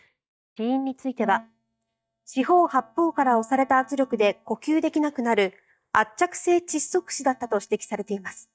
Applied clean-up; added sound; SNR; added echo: neural mask model DeepFilterNet 3.